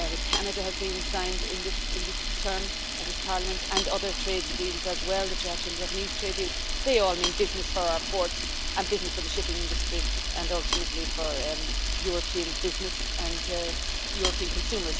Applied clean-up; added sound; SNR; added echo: none; Camera; -3 dB; none.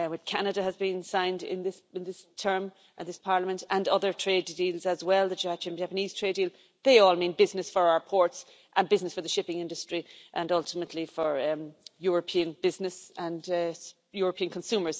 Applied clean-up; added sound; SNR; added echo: none; none; none; none.